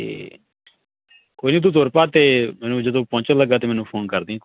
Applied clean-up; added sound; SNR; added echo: none; none; none; none.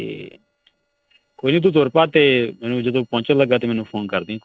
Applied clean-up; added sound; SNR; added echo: neural separator model SepFormer DNS4.